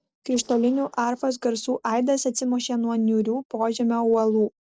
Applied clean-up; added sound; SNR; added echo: neural separator model SepFormer DNS4.